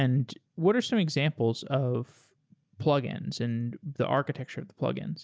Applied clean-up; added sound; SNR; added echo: none; none; none; none.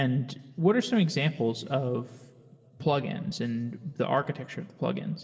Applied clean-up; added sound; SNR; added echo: none; none; none; reverberation time 1.8 s.